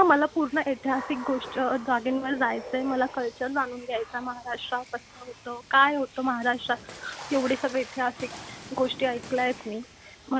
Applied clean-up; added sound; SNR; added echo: none; Water / Splash, splatter; 16 dB; none.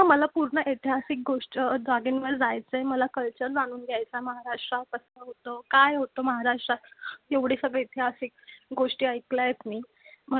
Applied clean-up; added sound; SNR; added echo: none; none; none; none.